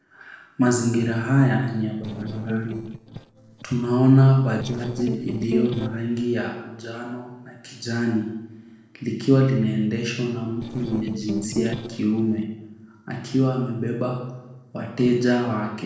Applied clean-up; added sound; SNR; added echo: neural separator model SepFormer DNS4.